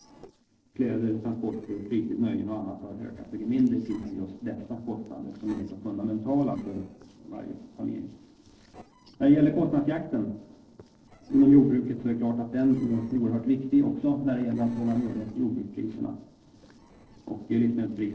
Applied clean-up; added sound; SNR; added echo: neural separator model SepFormer DNS4.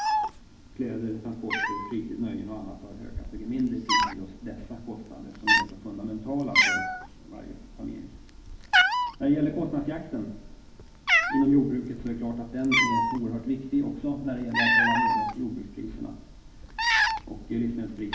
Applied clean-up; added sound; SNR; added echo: none; Cat; -2 dB; reverberation time 0.9 s.